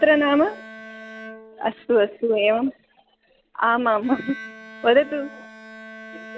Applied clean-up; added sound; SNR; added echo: none; Bowed string instrument; 19 dB; none.